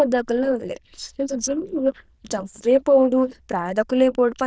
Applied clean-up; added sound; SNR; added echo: neural diffusion model UNIVERSE++.